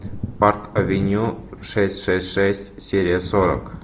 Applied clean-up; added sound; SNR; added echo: none; Thunder; 11 dB; none.